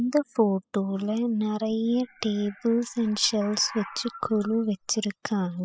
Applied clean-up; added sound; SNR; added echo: classical method spectral subtraction.